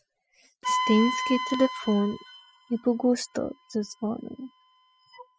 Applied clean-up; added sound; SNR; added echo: classical method spectral subtraction.